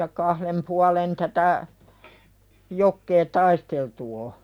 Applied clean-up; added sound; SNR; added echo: none; none; none; none.